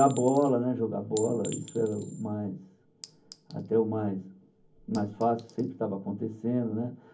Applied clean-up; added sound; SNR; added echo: none; Chink, clink; 19 dB; reverberation time 0.3 s.